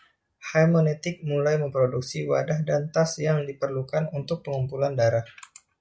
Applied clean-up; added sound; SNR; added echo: none; none; none; none.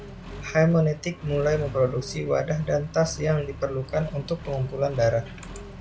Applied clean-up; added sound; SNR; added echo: none; Accelerating, revving, vroom; 13 dB; none.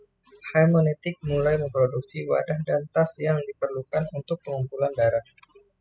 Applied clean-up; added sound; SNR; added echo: classical method spectral subtraction.